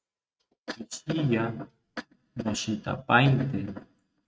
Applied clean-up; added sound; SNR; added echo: neural mask model RNNoise.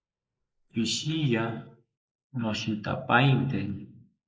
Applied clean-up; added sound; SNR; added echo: neural mask model Resemble Enhance denoiser.